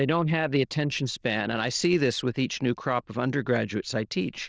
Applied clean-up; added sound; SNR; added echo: neural diffusion model UNIVERSE++.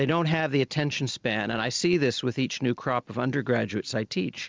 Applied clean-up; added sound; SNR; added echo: none; none; none; none.